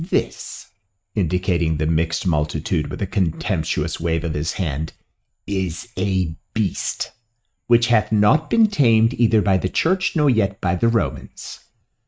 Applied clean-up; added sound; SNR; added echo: neural mask model RNNoise.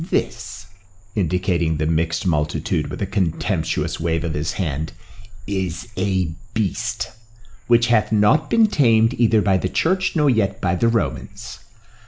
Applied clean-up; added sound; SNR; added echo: none; Frog; 17 dB; none.